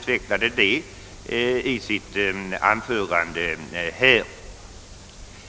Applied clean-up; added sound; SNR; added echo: none; none; none; none.